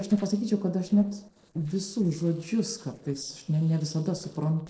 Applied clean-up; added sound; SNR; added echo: neural separator model SepFormer DNS4.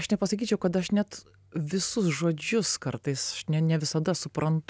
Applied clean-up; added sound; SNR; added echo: none; none; none; none.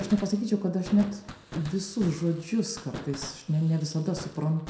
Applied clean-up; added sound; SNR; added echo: none; Fireworks; 16 dB; reverberation time 0.6 s.